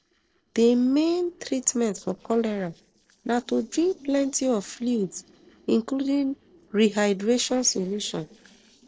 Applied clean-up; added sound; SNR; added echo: neural separator model SepFormer DNS4.